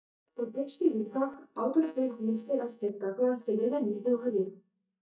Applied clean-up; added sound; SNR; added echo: neural mask model DeepFilterNet 3.